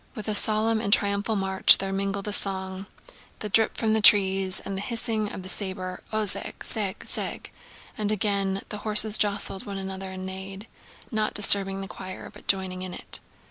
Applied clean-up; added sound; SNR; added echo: none; none; none; none.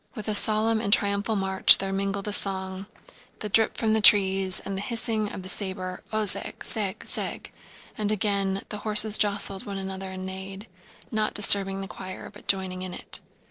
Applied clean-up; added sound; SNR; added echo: neural separator model SepFormer DNS4.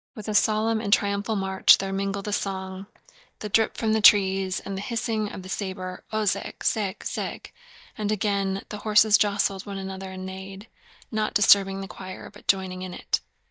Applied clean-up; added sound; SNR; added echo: neural mask model DeepFilterNet 3.